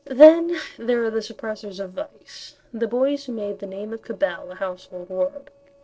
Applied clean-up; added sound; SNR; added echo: neural separator model SepFormer DNS4.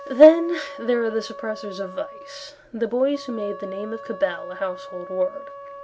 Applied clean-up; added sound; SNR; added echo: none; Wind instrument, woodwind instrument; 16 dB; none.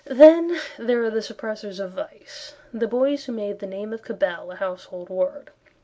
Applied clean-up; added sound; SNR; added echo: none; none; none; none.